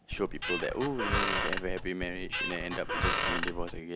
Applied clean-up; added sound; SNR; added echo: none; Squeak; -3 dB; none.